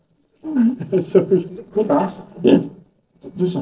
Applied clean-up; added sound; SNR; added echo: neural separator model SepFormer DNS4.